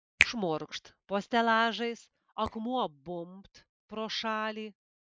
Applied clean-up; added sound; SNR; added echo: neural mask model Resemble Enhance denoiser.